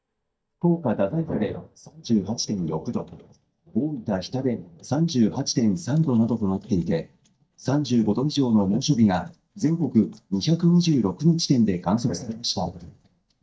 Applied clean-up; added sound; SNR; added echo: neural mask model DeepFilterNet 3.